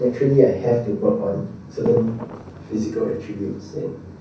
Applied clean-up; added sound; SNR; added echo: none; Fireworks; 14 dB; reverberation time 0.6 s.